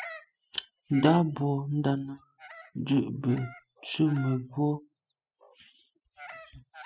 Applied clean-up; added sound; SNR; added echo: classical method spectral subtraction.